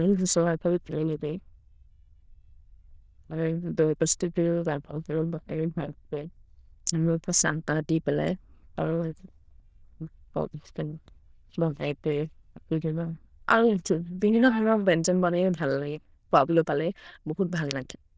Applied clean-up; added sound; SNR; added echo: neural diffusion model UNIVERSE++.